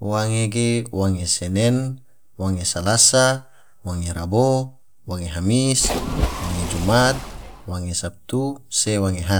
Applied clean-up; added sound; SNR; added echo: none; Splash, splatter; 5 dB; none.